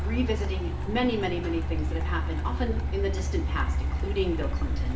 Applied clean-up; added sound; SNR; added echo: none; Truck; -2 dB; reverberation time 0.7 s.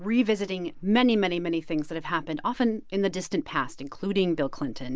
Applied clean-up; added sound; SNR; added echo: none; none; none; none.